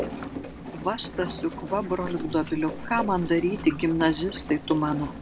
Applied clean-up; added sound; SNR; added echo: none; Rain; 11 dB; none.